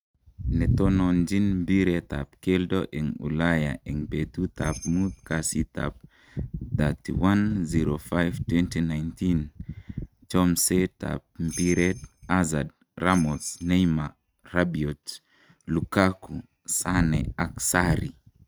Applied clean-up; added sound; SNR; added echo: neural mask model RNNoise.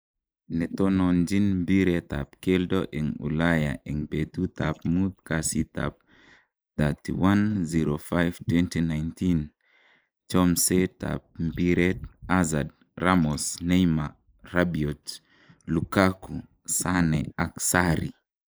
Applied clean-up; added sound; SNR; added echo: neural mask model Resemble Enhance denoiser.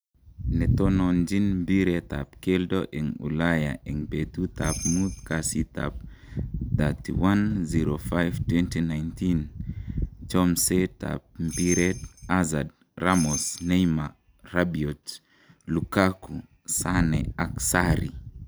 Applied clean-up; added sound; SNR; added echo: none; Bell; 10 dB; none.